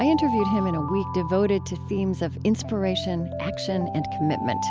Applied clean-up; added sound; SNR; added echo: none; Alarm; 8 dB; none.